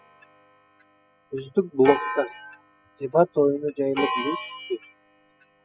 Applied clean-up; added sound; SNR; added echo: classical method spectral subtraction.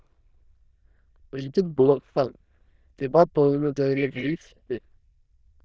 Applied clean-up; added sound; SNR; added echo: neural diffusion model UNIVERSE++.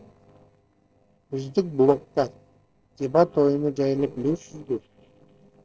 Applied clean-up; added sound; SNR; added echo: neural separator model SepFormer DNS4.